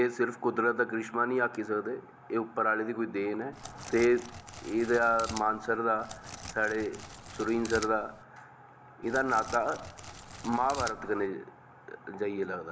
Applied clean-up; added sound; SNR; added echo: none; Crackle; 14 dB; none.